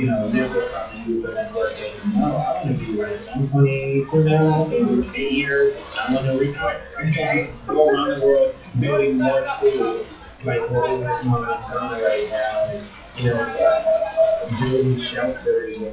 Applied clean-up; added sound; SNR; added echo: classical method WPE with log-MMSE.